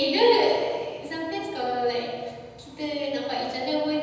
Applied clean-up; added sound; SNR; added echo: none; none; none; reverberation time 1.1 s.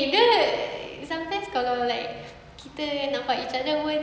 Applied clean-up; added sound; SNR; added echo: none; none; none; none.